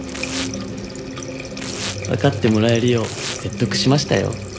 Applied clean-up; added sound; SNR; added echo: none; Water tap, faucet + Tearing; 10 dB; none.